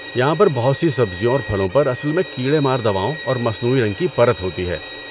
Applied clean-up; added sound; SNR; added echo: none; Bowed string instrument; 14 dB; none.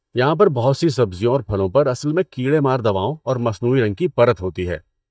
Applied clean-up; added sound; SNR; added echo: neural mask model DeepFilterNet 3.